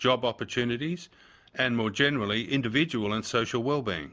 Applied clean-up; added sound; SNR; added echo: none; none; none; none.